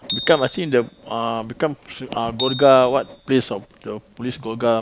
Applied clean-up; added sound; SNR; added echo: none; Bicycle bell; 14 dB; none.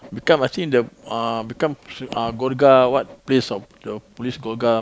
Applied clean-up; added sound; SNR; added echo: none; none; none; none.